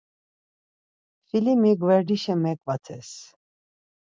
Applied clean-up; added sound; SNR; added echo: none; none; none; none.